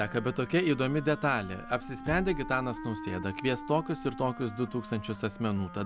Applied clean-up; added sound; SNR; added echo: none; Wind instrument, woodwind instrument; 13 dB; none.